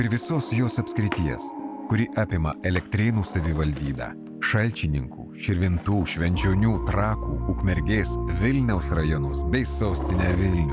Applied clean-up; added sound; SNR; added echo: none; Drawer open or close; 19 dB; none.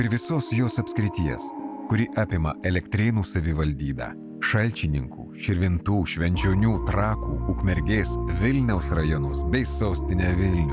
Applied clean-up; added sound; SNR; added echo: none; none; none; none.